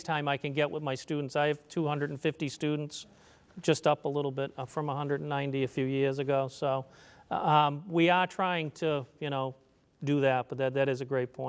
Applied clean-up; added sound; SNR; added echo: none; none; none; none.